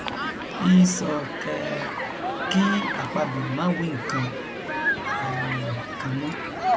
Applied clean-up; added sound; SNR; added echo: none; Human group actions; 2 dB; none.